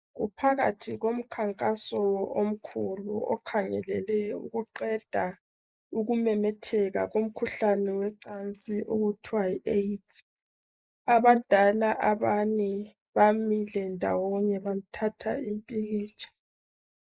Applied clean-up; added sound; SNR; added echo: neural mask model Resemble Enhance denoiser.